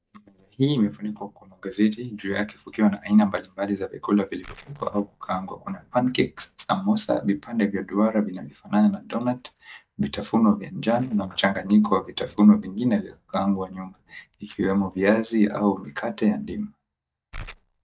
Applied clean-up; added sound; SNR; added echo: neural mask model DeepFilterNet 3.